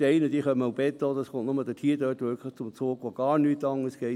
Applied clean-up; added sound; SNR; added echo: none; none; none; none.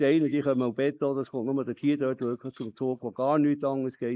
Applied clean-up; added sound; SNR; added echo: neural mask model Resemble Enhance denoiser.